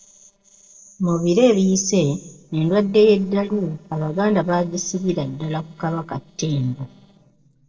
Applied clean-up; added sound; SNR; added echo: neural separator model SepFormer DNS4.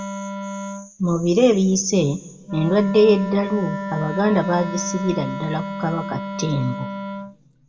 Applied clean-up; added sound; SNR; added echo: none; Wind instrument, woodwind instrument; 9 dB; reverberation time 0.8 s.